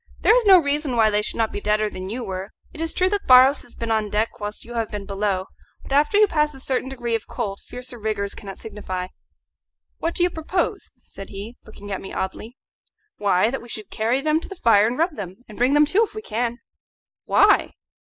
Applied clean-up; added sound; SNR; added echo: neural mask model Resemble Enhance denoiser.